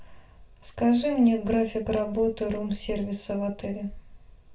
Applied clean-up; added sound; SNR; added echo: none; none; none; reverberation time 0.2 s.